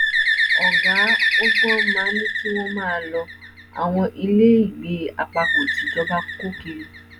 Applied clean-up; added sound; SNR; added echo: none; Bird; -1 dB; none.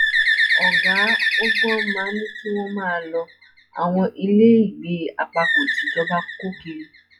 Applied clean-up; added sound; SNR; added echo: classical method log-MMSE.